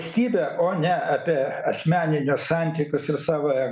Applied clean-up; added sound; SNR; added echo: none; none; none; none.